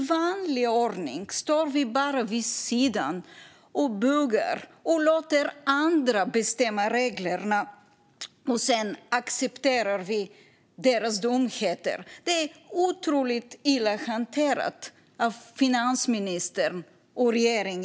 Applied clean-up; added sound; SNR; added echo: none; none; none; none.